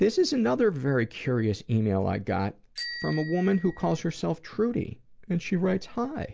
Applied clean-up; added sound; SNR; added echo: none; Bicycle bell; 16 dB; none.